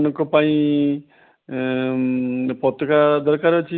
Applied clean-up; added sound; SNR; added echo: none; none; none; none.